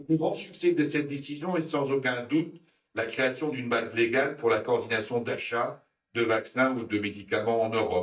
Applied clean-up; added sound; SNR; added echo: neural mask model DeepFilterNet 3.